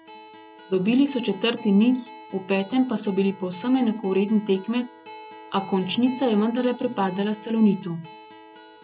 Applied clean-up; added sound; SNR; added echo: none; Acoustic guitar; 19 dB; none.